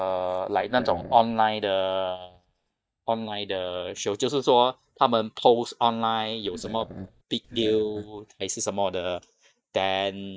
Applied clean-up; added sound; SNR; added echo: neural mask model DeepFilterNet 3.